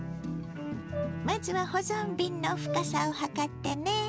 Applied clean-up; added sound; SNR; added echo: none; Brass instrument; 11 dB; none.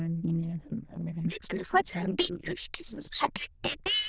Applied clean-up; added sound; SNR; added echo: neural diffusion model UNIVERSE++.